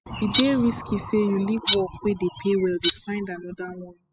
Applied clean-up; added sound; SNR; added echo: classical method spectral subtraction.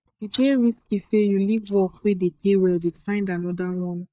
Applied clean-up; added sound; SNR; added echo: neural mask model DeepFilterNet 3.